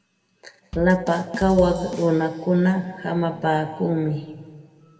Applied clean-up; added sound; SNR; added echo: none; Bass drum / Drum kit; 16 dB; reverberation time 1.7 s.